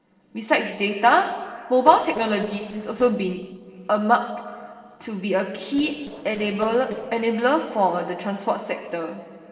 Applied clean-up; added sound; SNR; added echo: neural separator model SepFormer DNS4.